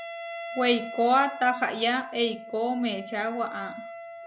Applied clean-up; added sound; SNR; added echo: none; Wind instrument, woodwind instrument; 12 dB; none.